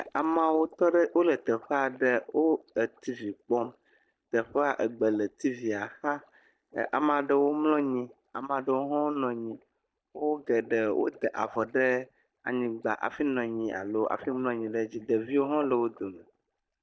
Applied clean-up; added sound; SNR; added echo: neural mask model DeepFilterNet 3.